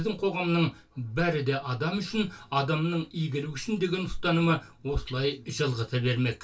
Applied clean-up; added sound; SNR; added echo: none; none; none; reverberation time 0.2 s.